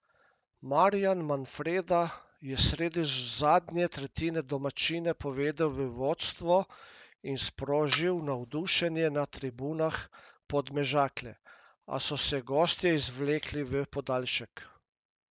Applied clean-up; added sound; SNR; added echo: none; Camera; 11 dB; none.